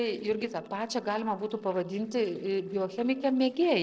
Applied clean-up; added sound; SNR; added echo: neural separator model SepFormer DNS4.